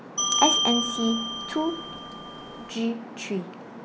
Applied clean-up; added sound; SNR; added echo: none; Bell; -1 dB; none.